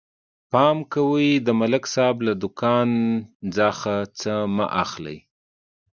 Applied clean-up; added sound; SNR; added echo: none; none; none; none.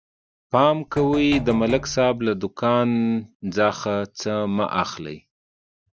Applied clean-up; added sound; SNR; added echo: none; Knock; 12 dB; none.